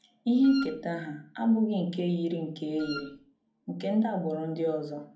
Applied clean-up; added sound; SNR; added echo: none; Wind instrument, woodwind instrument; 14 dB; reverberation time 0.6 s.